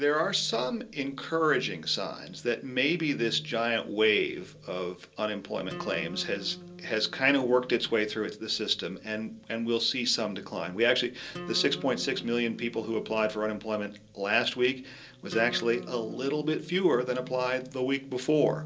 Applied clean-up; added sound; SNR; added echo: none; Acoustic guitar; 15 dB; reverberation time 0.2 s.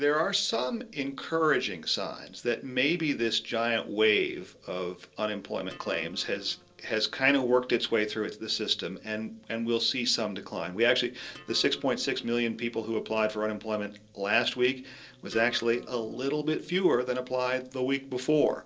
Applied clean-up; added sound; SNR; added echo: neural separator model SepFormer DNS4.